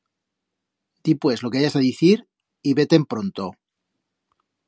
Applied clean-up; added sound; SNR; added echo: none; none; none; none.